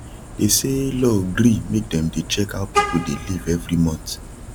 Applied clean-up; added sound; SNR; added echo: none; Vehicle horn, car horn, honking; 9 dB; none.